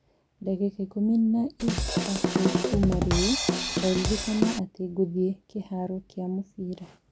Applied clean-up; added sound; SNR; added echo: none; Drum kit; -2 dB; none.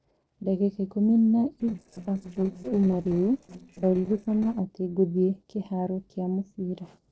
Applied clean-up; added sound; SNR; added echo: neural separator model SepFormer DNS4.